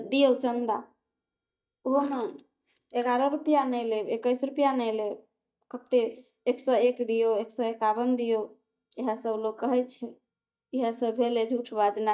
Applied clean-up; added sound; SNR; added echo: neural mask model DeepFilterNet 3.